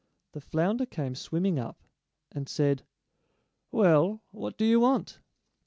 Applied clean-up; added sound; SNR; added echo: none; none; none; none.